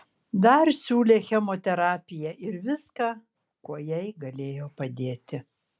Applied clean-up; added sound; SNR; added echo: none; none; none; none.